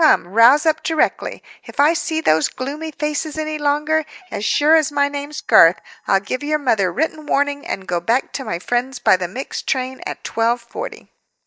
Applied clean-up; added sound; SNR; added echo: neural mask model DeepFilterNet 3.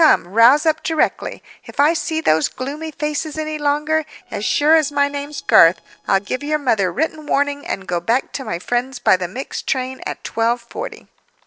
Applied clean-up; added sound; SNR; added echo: neural separator model SepFormer DNS4.